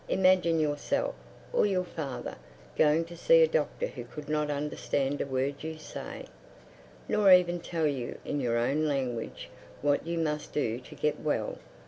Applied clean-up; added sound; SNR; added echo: none; none; none; none.